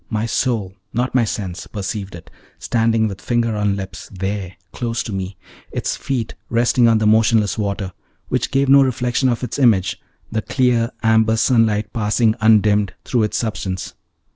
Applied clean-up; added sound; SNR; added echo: none; none; none; none.